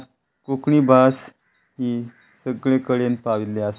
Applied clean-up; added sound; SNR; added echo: none; none; none; none.